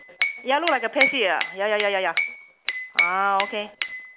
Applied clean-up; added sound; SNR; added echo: none; Glass / Bell; 3 dB; none.